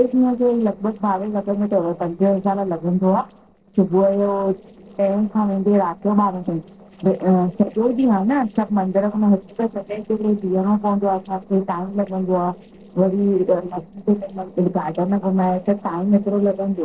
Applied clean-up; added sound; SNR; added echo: neural separator model SepFormer DNS4.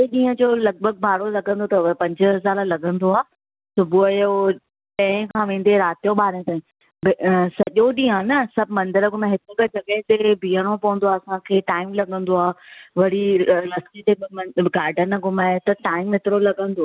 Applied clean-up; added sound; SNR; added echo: none; none; none; none.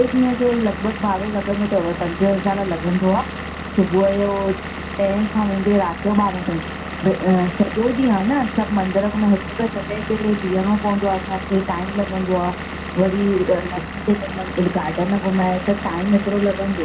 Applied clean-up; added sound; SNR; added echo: none; Engine / Vehicle; 9 dB; reverberation time 0.3 s.